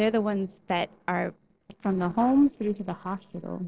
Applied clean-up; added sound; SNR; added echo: neural separator model SepFormer DNS4.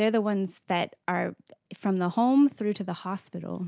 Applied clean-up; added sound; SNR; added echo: none; none; none; none.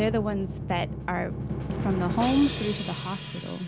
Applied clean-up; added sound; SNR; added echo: none; Drum; 4 dB; none.